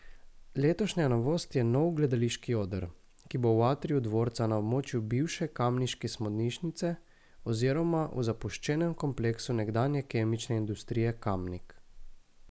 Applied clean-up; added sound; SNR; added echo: none; none; none; none.